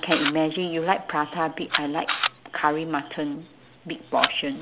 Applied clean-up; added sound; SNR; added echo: none; Camera; 5 dB; none.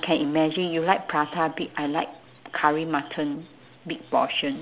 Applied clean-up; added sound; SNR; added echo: none; none; none; none.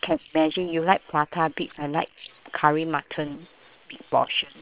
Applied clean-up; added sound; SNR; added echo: neural separator model SepFormer WHAM!.